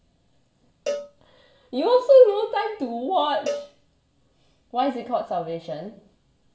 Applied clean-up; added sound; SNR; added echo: none; Cowbell; 13 dB; reverberation time 0.5 s.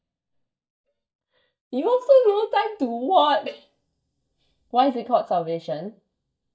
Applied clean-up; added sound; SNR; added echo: neural mask model DeepFilterNet 3.